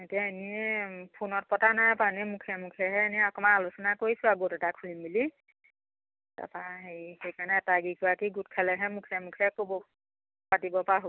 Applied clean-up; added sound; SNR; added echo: none; none; none; none.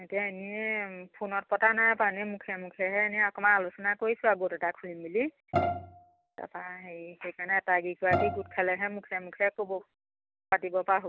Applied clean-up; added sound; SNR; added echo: none; Bowed string instrument; 2 dB; none.